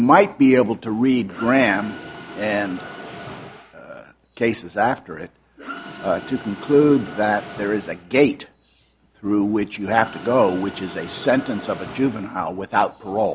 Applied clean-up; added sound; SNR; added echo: none; Mechanisms; 17 dB; none.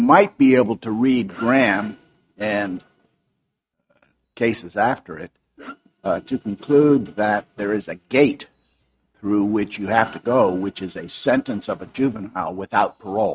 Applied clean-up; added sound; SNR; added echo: neural mask model RNNoise.